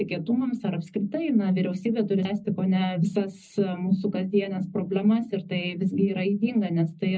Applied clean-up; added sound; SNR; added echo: none; none; none; reverberation time 0.4 s.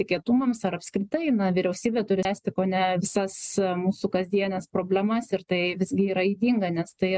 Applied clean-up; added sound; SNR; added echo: none; none; none; none.